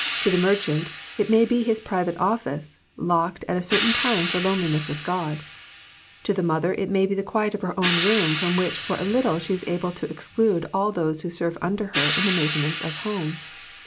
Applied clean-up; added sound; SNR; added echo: none; Hi-hat; 7 dB; none.